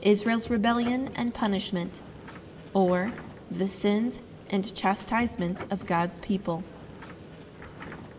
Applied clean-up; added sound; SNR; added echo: none; Subway, metro, underground; 15 dB; reverberation time 2.8 s.